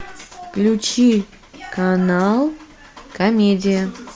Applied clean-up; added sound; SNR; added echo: none; none; none; none.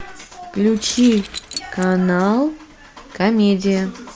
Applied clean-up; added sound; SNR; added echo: none; Keys jangling; 14 dB; none.